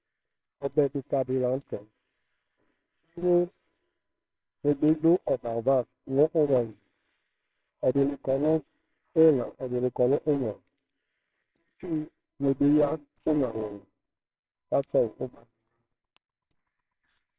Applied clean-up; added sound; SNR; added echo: neural separator model SepFormer WHAMR!.